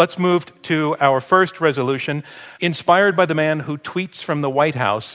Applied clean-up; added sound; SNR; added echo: none; none; none; none.